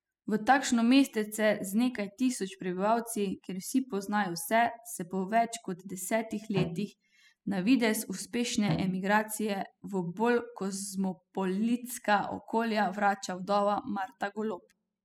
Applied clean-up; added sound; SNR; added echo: classical method spectral subtraction.